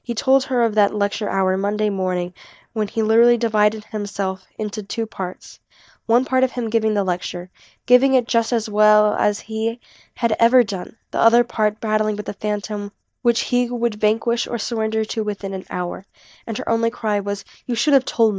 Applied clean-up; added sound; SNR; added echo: neural mask model DeepFilterNet 3.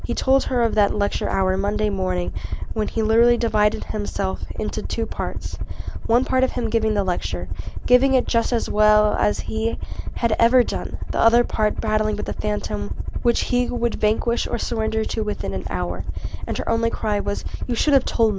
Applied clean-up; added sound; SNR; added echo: none; Aircraft; 3 dB; none.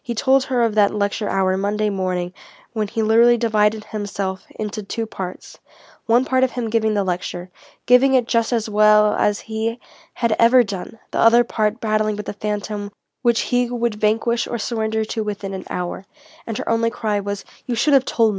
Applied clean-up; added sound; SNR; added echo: none; none; none; none.